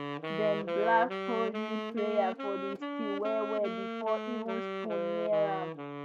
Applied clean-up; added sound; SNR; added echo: none; Wind instrument, woodwind instrument; 2 dB; none.